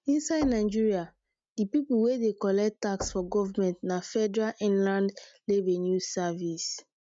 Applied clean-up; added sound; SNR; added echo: neural mask model RNNoise.